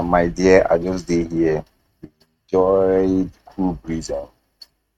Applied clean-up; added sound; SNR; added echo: neural mask model RNNoise.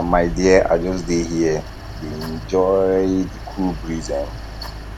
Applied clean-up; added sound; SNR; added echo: none; Wind + Mechanical fan; 11 dB; none.